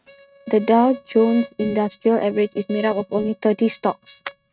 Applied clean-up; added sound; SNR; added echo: neural mask model RNNoise.